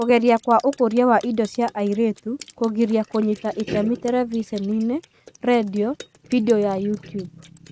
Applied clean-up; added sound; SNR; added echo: neural mask model RNNoise.